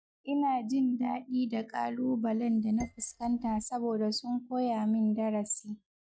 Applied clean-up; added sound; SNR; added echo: neural mask model RNNoise.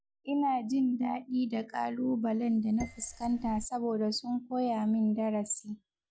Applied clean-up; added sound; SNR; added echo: none; Dishes, pots, and pans; 13 dB; none.